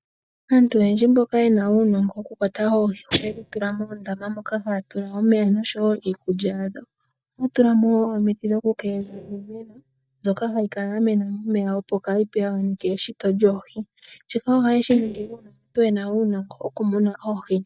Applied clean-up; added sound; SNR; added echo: neural mask model DeepFilterNet 3.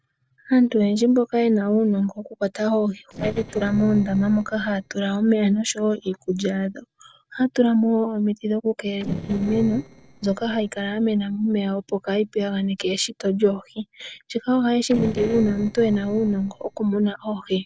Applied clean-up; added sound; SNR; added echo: neural separator model SepFormer DNS4.